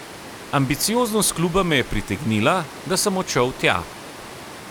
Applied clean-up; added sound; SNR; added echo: none; Water; 15 dB; none.